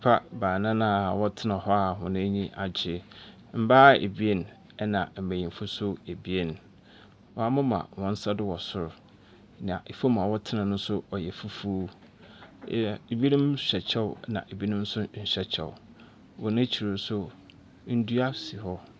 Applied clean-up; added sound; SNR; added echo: none; none; none; none.